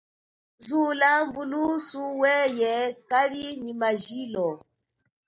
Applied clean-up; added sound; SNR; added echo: neural mask model DeepFilterNet 3.